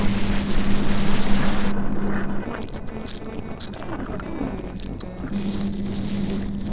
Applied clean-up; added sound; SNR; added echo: neural separator model SepFormer DNS4.